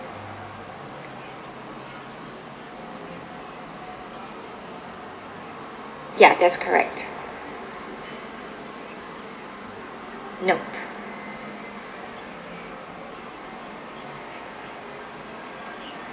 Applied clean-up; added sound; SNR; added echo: none; none; none; none.